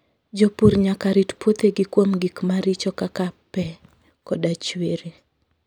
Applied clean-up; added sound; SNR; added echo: none; none; none; none.